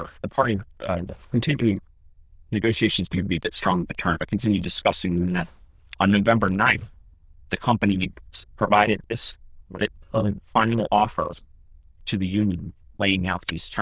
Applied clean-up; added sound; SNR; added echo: neural diffusion model UNIVERSE++.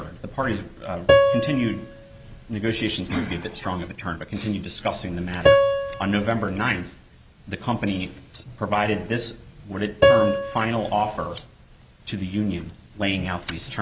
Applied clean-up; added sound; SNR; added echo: none; Piano; -2 dB; none.